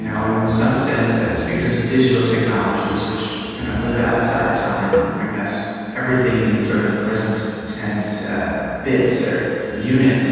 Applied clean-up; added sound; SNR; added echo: none; Cowbell; 8 dB; reverberation time 2.1 s.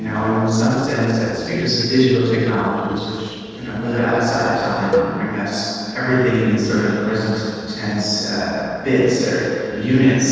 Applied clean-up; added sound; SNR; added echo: neural separator model SepFormer DNS4.